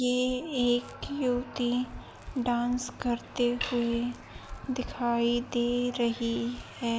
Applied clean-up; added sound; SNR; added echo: none; none; none; none.